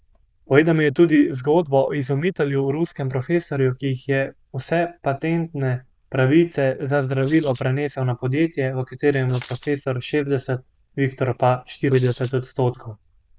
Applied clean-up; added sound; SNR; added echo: neural diffusion model UNIVERSE++.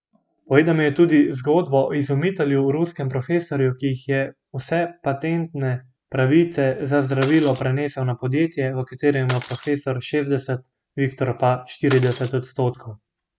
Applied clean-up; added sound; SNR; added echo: none; Shatter; 12 dB; none.